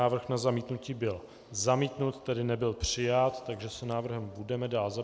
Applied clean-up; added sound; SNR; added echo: none; none; none; none.